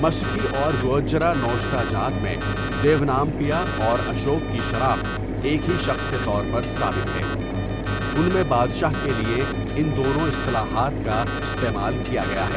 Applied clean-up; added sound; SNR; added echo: none; Mechanisms + Alarm; 1 dB; none.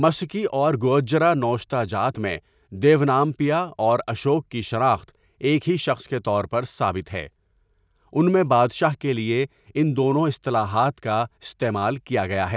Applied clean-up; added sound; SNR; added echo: none; none; none; none.